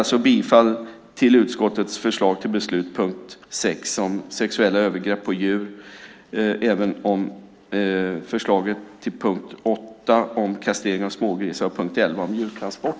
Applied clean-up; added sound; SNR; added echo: none; none; none; none.